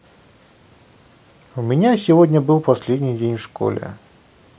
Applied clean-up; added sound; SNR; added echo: none; none; none; none.